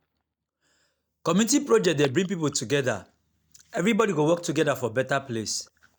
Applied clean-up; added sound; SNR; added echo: neural mask model DeepFilterNet 3.